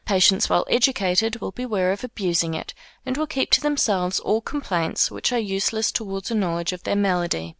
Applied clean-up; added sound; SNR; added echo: none; none; none; none.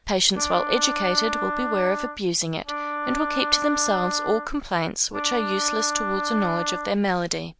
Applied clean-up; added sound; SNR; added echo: none; Wind instrument, woodwind instrument; 4 dB; none.